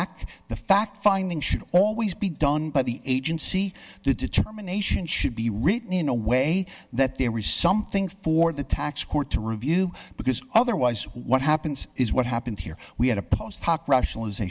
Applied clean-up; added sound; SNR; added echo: none; none; none; none.